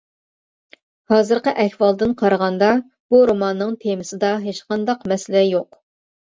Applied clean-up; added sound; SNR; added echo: none; none; none; none.